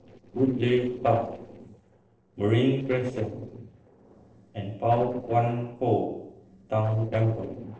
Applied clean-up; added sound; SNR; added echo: neural separator model SepFormer DNS4.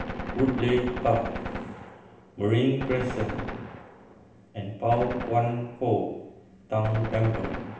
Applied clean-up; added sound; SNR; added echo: none; Gunshot, gunfire; 8 dB; reverberation time 0.8 s.